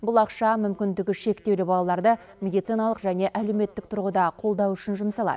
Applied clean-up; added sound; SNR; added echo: none; none; none; none.